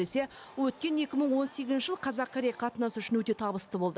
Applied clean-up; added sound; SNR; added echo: none; none; none; none.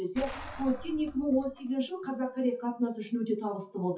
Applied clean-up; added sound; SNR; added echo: classical method WPE with log-MMSE.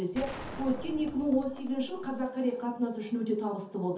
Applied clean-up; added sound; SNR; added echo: none; Gunshot, gunfire; 12 dB; reverberation time 0.5 s.